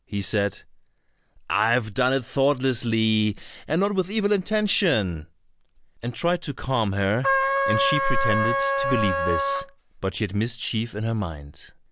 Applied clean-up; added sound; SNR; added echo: none; Trumpet; -1 dB; none.